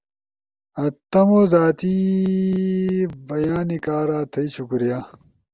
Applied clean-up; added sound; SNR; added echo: none; none; none; none.